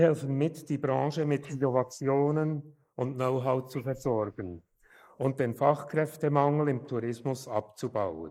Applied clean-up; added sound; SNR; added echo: neural mask model Resemble Enhance denoiser.